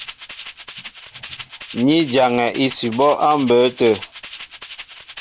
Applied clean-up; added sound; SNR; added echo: none; Rattle (instrument); 17 dB; none.